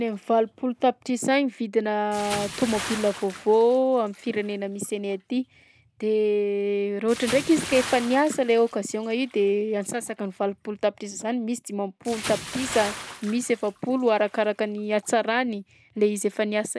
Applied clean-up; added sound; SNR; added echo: none; Bathtub (filling or washing) / Splash, splatter; 15 dB; none.